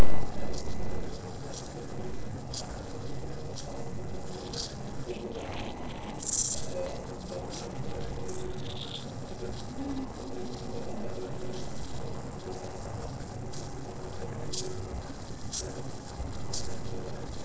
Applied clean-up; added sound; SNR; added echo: neural separator model SepFormer DNS4.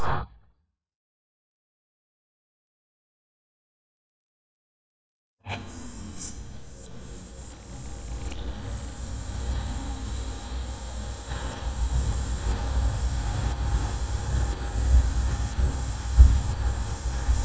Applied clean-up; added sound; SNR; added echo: neural mask model DeepFilterNet 3.